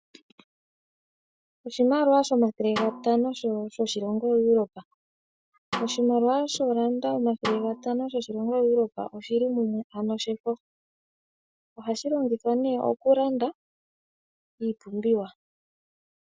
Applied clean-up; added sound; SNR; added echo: none; Snare drum; 12 dB; none.